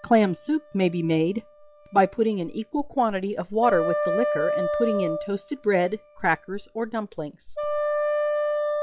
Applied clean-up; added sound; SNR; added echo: classical method log-MMSE.